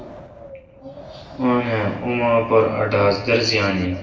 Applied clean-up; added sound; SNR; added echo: none; Wind; 18 dB; reverberation time 1.0 s.